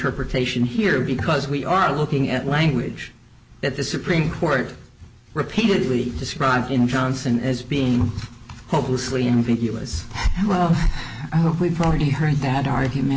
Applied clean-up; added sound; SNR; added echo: none; none; none; none.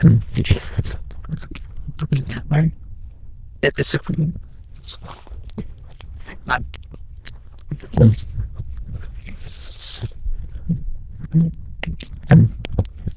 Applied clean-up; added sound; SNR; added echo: neural diffusion model UNIVERSE++.